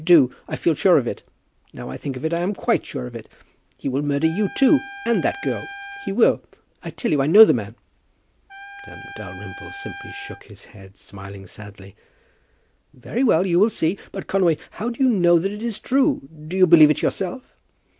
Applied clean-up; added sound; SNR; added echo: none; Trumpet; 16 dB; none.